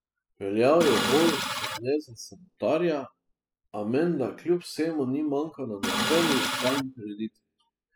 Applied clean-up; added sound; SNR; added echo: classical method spectral subtraction.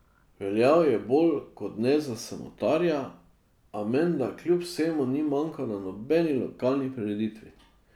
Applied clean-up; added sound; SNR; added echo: none; none; none; none.